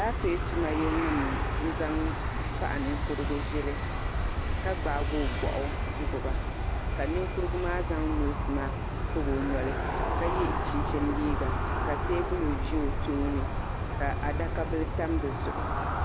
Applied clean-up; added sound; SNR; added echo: none; Aircraft; -3 dB; none.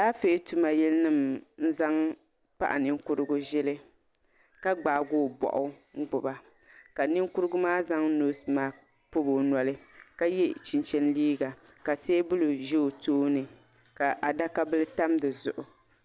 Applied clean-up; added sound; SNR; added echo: none; none; none; none.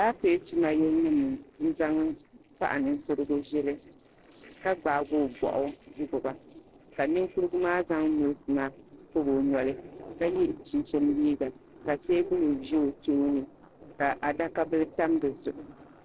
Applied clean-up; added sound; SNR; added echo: neural separator model SepFormer DNS4.